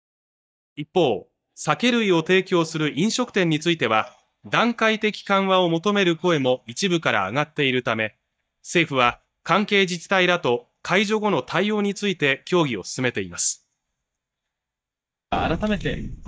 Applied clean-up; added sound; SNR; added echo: neural mask model DeepFilterNet 3.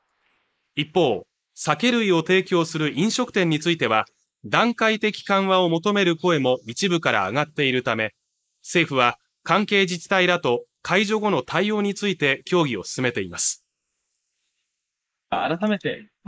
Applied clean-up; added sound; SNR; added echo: neural mask model Resemble Enhance denoiser.